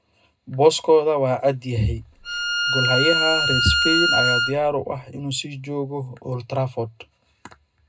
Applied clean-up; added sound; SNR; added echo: none; Bowed string instrument; -2 dB; reverberation time 0.2 s.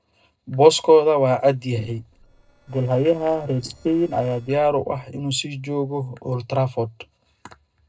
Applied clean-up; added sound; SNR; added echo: neural separator model SepFormer DNS4.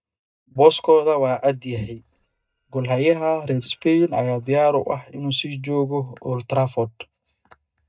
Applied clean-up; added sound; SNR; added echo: neural mask model DeepFilterNet 3.